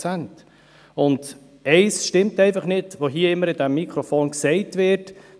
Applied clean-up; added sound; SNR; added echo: none; none; none; none.